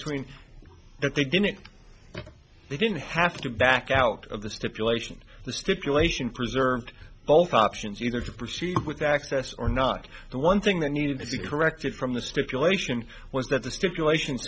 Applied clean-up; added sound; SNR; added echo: none; none; none; none.